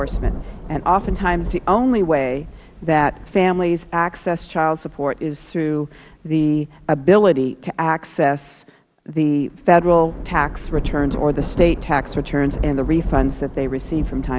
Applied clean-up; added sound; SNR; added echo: none; Thunder / Rain; 9 dB; none.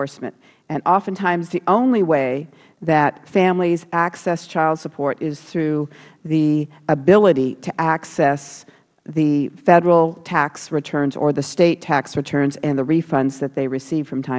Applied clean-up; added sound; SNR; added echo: none; none; none; none.